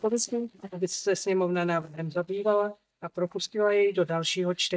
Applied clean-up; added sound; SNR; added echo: neural mask model DeepFilterNet 3.